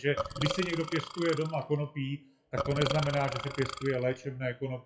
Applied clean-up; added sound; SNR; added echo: classical method WPE with log-MMSE.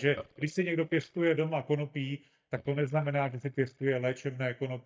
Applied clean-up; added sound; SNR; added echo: neural mask model DeepFilterNet 3.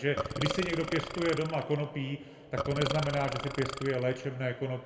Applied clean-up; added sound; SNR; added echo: none; Burping, eructation; 6 dB; reverberation time 1.6 s.